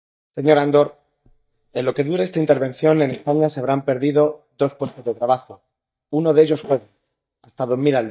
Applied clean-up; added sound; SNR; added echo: neural mask model DeepFilterNet 3.